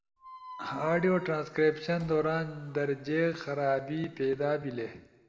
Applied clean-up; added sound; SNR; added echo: none; Squeak; 20 dB; reverberation time 1.2 s.